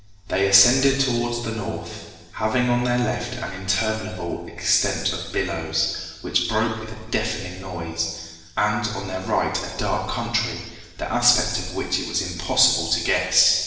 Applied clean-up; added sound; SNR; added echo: none; none; none; reverberation time 1.2 s.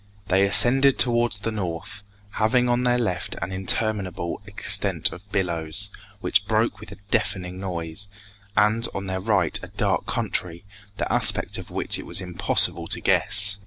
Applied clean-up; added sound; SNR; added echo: none; none; none; none.